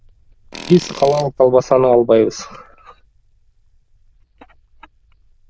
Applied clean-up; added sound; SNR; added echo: neural diffusion model UNIVERSE++.